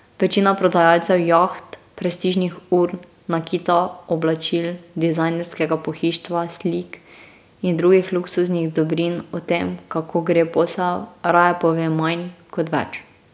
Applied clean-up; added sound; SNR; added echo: none; none; none; none.